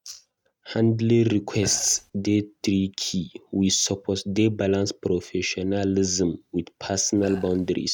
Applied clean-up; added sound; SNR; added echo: neural mask model RNNoise.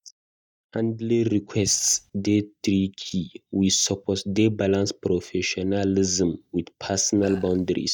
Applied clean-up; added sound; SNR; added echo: neural mask model DeepFilterNet 3.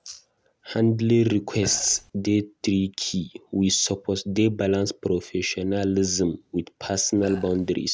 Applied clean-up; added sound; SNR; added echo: none; Burping, eructation; 18 dB; none.